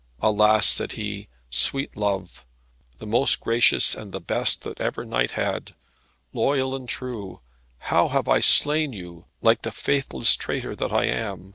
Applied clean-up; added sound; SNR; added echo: none; none; none; none.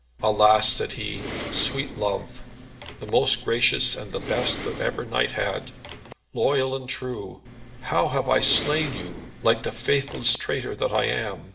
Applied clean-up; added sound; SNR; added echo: none; Respiratory sounds; 11 dB; reverberation time 0.6 s.